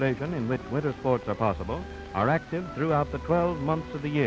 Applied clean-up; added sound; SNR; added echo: none; none; none; none.